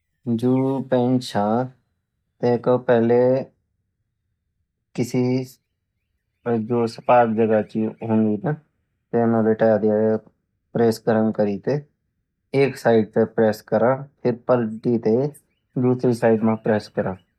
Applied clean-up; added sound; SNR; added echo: neural mask model DeepFilterNet 3.